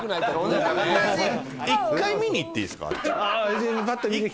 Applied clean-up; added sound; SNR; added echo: none; Drawer open or close; 20 dB; none.